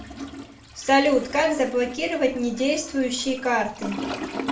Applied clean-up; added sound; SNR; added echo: none; Toilet flush; 11 dB; reverberation time 0.4 s.